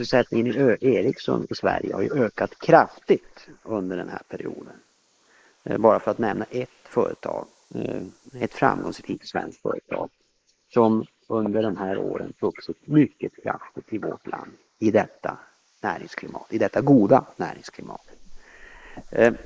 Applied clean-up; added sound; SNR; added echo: neural mask model Resemble Enhance denoiser.